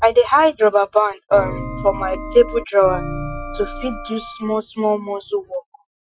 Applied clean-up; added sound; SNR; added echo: classical method Wiener filter.